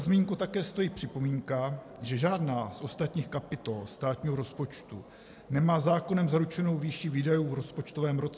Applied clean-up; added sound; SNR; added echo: none; none; none; none.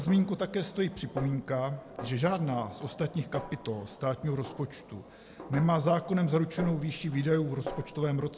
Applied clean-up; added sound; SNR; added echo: none; Snare drum; 15 dB; none.